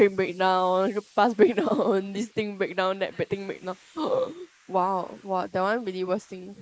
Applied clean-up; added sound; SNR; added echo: neural mask model Resemble Enhance denoiser.